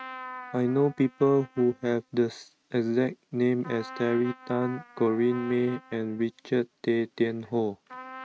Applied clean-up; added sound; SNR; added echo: neural mask model RNNoise.